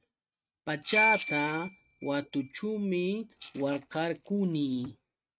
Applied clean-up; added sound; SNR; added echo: neural mask model RNNoise.